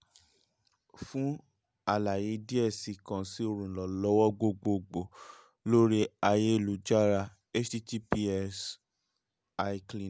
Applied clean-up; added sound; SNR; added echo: none; none; none; none.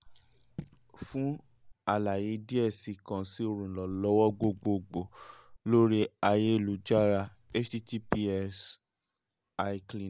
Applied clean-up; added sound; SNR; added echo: none; Raindrop / Drip; 19 dB; none.